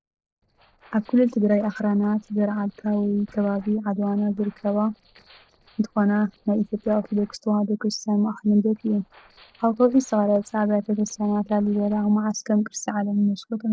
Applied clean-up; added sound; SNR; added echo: neural separator model SepFormer DNS4.